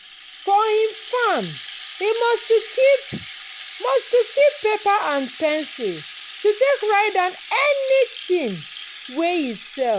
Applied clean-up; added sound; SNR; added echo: none; Rattle (instrument); 11 dB; none.